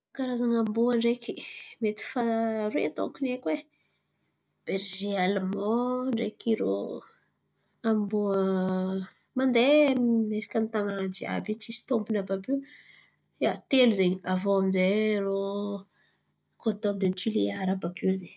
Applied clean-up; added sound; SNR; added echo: none; none; none; none.